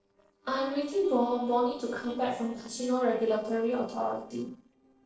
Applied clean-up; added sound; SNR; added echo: neural separator model SepFormer DNS4.